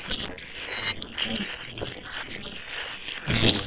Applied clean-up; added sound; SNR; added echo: neural separator model SepFormer WHAM!.